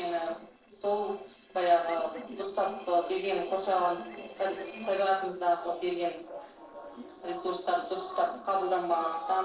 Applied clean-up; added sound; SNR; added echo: neural separator model SepFormer DNS4.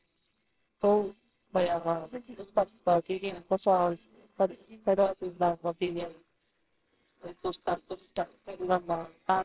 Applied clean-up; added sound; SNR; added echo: neural separator model SepFormer WHAMR!.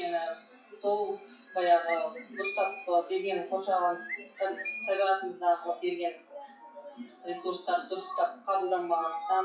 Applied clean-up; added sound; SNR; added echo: classical method WPE with log-MMSE.